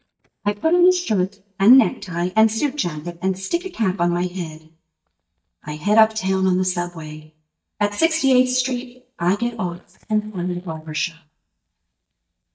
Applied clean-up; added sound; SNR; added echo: neural mask model DeepFilterNet 3.